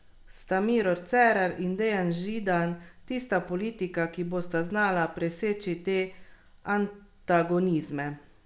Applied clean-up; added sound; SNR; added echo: none; none; none; none.